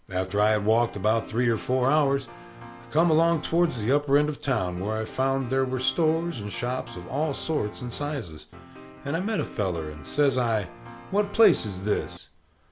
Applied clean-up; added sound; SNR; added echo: none; Piano; 17 dB; none.